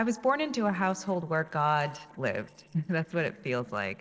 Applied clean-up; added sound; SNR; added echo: neural separator model SepFormer DNS4.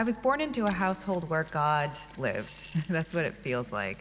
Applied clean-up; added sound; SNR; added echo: none; Mechanisms + Coin (dropping) / Glass; 17 dB; none.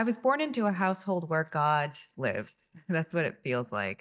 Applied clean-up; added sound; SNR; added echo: neural mask model DeepFilterNet 3.